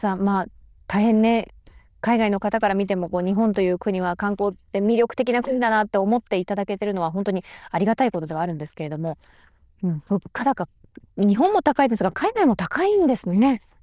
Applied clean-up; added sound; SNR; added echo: neural diffusion model UNIVERSE++.